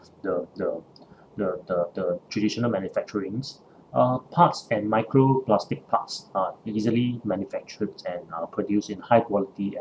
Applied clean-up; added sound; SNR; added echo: none; none; none; none.